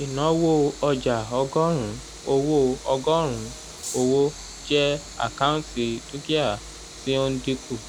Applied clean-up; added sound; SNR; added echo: none; Train; 15 dB; none.